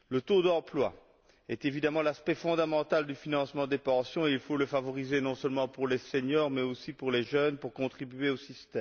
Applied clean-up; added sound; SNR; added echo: none; none; none; none.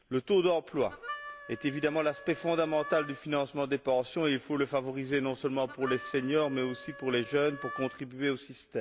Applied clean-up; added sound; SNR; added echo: none; Harmonica; 14 dB; none.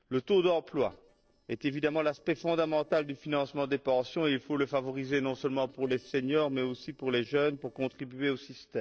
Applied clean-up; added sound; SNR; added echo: neural separator model SepFormer DNS4.